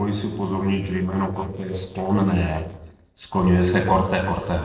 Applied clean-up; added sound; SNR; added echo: neural separator model SepFormer DNS4.